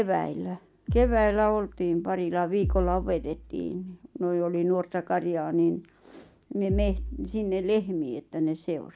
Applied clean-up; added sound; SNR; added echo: none; Bass drum; 6 dB; none.